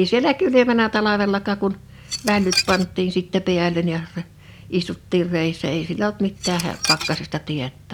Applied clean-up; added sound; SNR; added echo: none; Dishes, pots, and pans / Glass; 5 dB; none.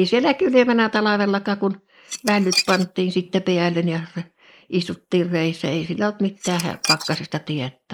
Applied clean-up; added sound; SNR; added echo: neural mask model Resemble Enhance denoiser.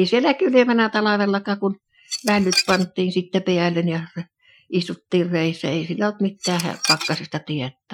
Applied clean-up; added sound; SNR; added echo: classical method Wiener filter.